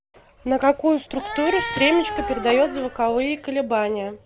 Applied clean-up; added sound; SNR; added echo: none; Cat; 8 dB; none.